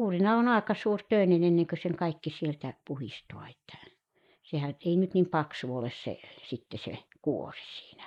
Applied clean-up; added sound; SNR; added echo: neural mask model Resemble Enhance denoiser.